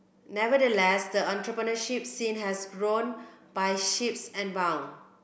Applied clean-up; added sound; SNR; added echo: none; none; none; none.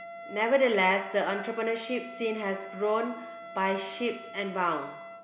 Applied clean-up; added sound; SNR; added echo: none; Wind instrument, woodwind instrument; 14 dB; none.